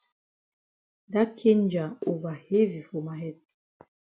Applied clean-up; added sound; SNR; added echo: none; none; none; none.